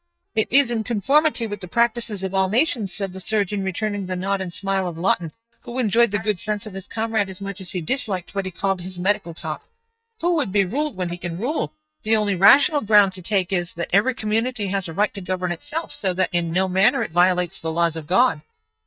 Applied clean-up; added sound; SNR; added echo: neural mask model DeepFilterNet 3.